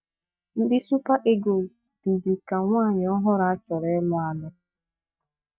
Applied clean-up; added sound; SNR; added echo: neural mask model DeepFilterNet 3.